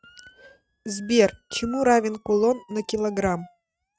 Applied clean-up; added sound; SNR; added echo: neural mask model RNNoise.